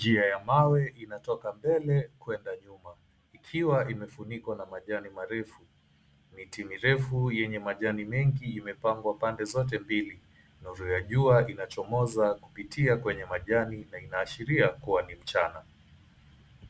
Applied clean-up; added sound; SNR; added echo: none; none; none; none.